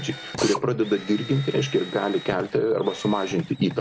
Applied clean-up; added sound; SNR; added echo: none; Drill + Drill; 13 dB; none.